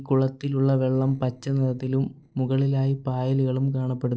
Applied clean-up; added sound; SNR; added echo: neural separator model SepFormer DNS4.